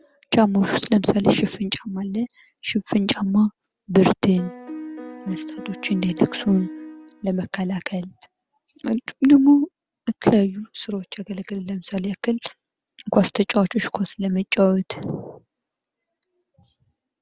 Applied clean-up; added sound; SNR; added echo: none; Piano; 13 dB; none.